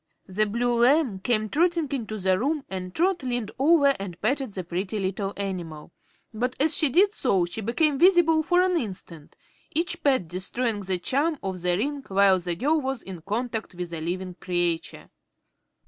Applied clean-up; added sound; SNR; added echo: none; none; none; none.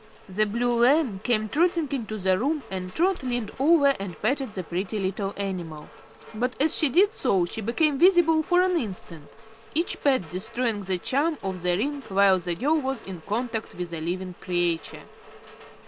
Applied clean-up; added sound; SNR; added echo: none; Rain; 20 dB; none.